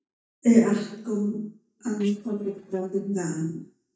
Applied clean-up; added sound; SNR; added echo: neural mask model DeepFilterNet 3.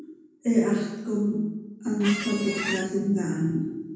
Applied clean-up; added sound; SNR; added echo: none; Squeak; 6 dB; reverberation time 1.2 s.